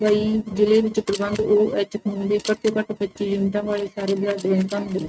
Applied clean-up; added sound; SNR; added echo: neural mask model RNNoise.